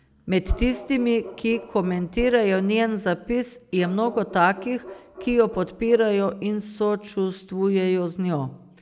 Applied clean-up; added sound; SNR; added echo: none; Bark; 19 dB; none.